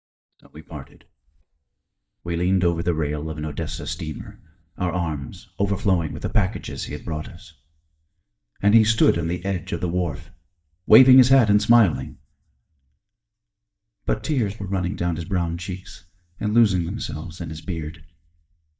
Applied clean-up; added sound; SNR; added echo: neural mask model DeepFilterNet 3.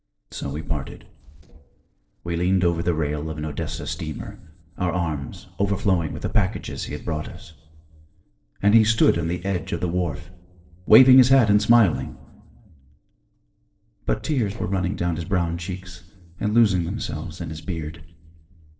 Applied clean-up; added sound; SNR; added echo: neural separator model SepFormer DNS4.